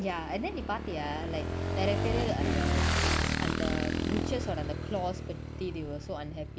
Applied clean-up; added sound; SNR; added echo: none; Motorcycle / Engine; -4 dB; none.